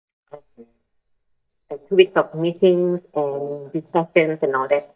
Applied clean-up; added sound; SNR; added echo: neural mask model DeepFilterNet 3.